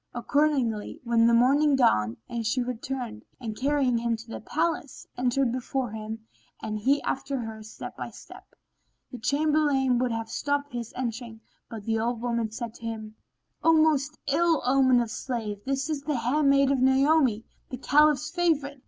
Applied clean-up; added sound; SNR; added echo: none; none; none; none.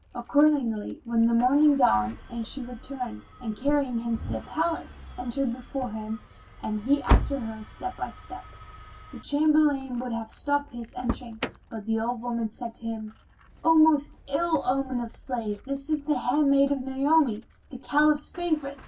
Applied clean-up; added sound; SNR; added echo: none; Engine starting; 10 dB; reverberation time 0.2 s.